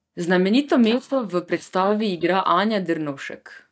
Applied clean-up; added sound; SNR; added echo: neural mask model DeepFilterNet 3.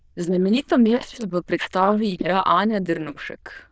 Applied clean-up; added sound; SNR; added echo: neural diffusion model UNIVERSE++.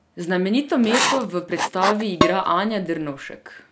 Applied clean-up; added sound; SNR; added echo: none; Writing + Dishes, pots, and pans; 2 dB; none.